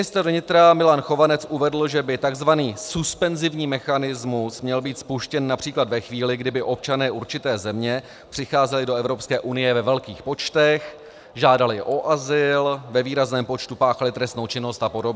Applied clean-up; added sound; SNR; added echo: none; none; none; none.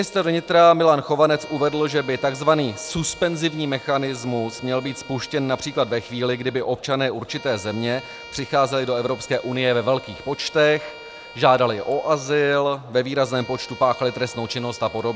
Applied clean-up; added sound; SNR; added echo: none; Bowed string instrument; 19 dB; none.